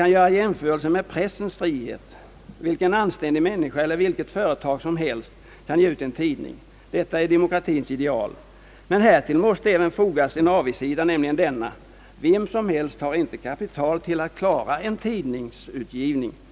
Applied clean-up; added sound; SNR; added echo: none; none; none; none.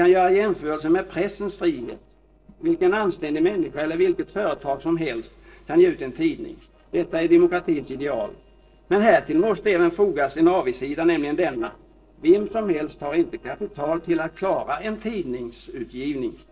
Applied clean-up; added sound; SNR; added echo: neural separator model SepFormer DNS4.